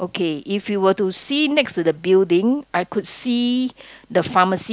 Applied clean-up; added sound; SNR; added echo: none; none; none; none.